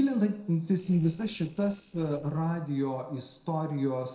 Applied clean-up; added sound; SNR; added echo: neural separator model SepFormer DNS4.